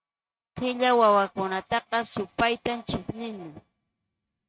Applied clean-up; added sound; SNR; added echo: neural mask model RNNoise.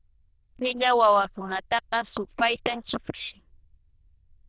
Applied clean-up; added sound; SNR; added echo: neural diffusion model UNIVERSE++.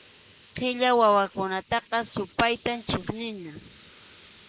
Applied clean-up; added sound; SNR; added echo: neural mask model Resemble Enhance denoiser.